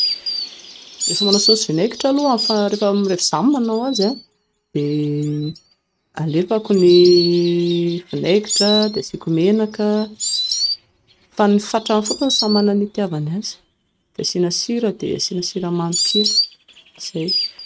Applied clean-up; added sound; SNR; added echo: neural mask model RNNoise.